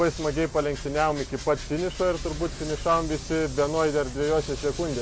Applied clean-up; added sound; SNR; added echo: none; none; none; none.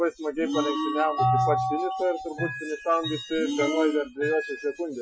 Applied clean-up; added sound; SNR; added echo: classical method Wiener filter.